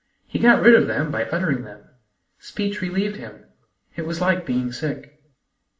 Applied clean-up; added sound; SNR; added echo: none; none; none; reverberation time 0.4 s.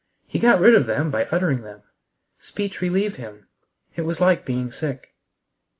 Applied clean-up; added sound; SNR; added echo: none; none; none; none.